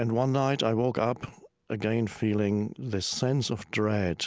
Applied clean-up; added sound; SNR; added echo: none; none; none; none.